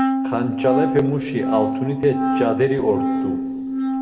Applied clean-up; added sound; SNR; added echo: none; Wind instrument, woodwind instrument; 0 dB; reverberation time 2.0 s.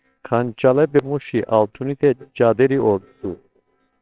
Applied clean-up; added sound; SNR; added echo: neural separator model SepFormer WHAMR!.